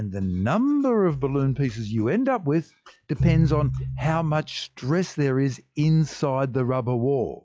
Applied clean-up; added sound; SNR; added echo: classical method log-MMSE.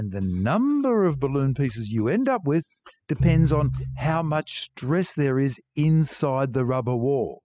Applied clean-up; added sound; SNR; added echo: classical method spectral subtraction.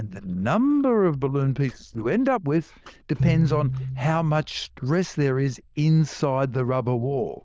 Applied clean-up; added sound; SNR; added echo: neural diffusion model UNIVERSE++.